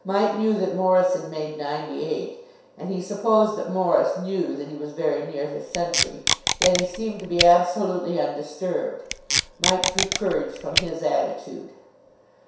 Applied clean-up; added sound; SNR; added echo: none; Packing tape, duct tape; 2 dB; reverberation time 0.7 s.